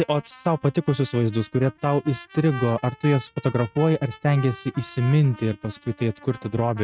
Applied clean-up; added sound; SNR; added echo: neural mask model RNNoise.